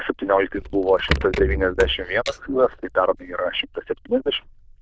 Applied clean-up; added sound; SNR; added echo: neural diffusion model UNIVERSE++.